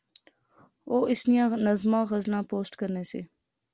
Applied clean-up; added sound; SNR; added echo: none; none; none; none.